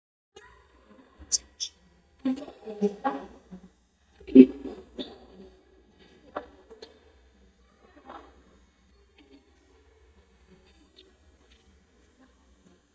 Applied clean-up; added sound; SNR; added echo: neural mask model DeepFilterNet 3.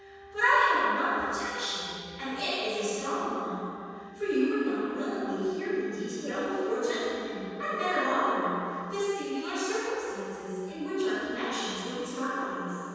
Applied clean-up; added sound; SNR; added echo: none; Wind instrument, woodwind instrument; 19 dB; reverberation time 2.1 s.